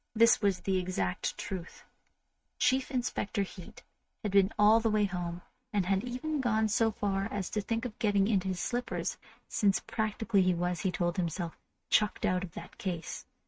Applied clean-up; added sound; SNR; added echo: neural mask model RNNoise.